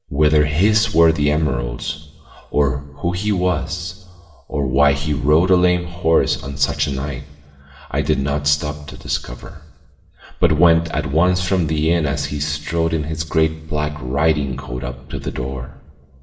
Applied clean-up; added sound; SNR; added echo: none; none; none; reverberation time 0.8 s.